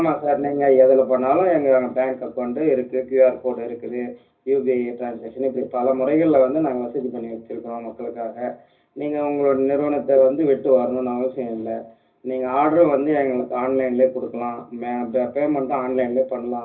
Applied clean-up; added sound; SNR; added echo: none; none; none; reverberation time 0.4 s.